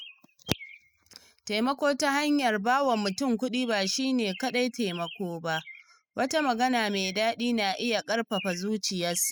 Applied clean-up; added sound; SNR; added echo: classical method spectral subtraction.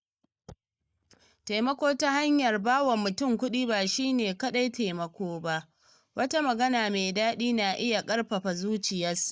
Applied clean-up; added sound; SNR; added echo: neural mask model DeepFilterNet 3.